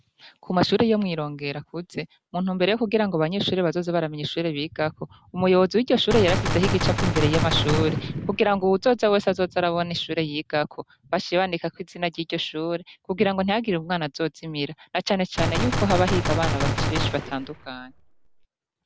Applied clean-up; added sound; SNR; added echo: none; Gunshot, gunfire; 1 dB; none.